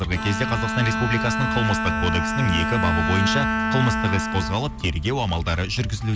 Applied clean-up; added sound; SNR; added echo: none; Bowed string instrument; 2 dB; none.